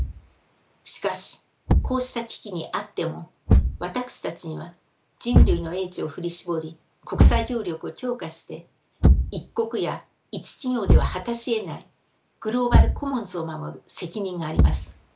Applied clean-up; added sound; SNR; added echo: none; Thump, thud; -5 dB; none.